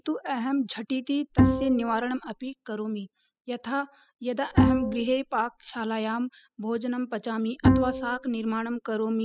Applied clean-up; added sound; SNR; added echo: classical method spectral subtraction.